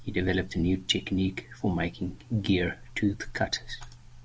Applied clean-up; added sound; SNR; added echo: none; none; none; none.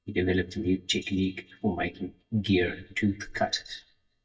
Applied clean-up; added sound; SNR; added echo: neural mask model DeepFilterNet 3.